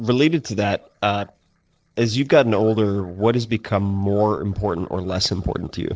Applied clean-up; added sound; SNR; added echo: neural separator model SepFormer DNS4.